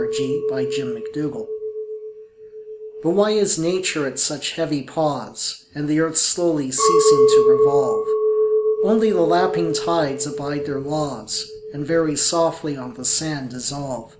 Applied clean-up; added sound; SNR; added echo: none; Chink, clink; 0 dB; none.